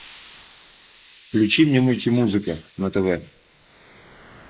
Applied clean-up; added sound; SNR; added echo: neural mask model Resemble Enhance denoiser.